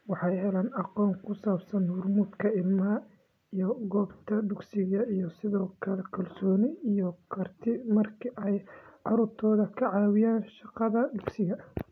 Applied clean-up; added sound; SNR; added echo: none; none; none; none.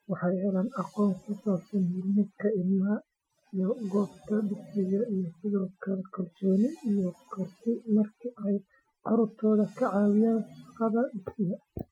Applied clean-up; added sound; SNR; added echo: classical method Wiener filter.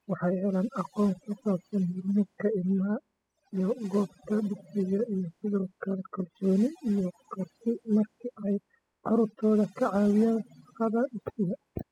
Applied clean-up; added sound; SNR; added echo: classical method spectral subtraction.